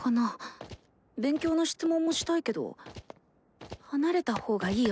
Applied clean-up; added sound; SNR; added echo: none; none; none; none.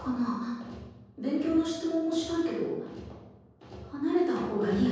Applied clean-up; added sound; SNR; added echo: none; none; none; reverberation time 1.3 s.